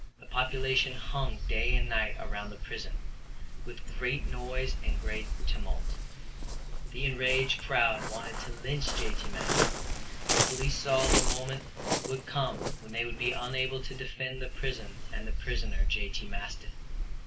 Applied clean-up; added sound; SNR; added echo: none; Waves, surf; -4 dB; none.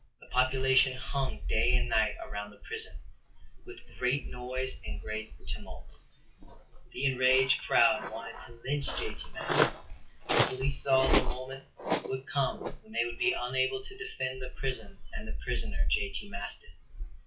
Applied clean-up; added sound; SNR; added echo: classical method log-MMSE.